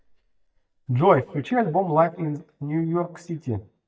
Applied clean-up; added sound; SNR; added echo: neural mask model DeepFilterNet 3.